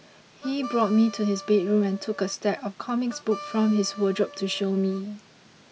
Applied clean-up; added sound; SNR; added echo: none; Harmonica; 17 dB; none.